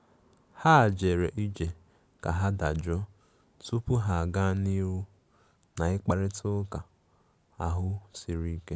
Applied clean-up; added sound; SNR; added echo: none; none; none; none.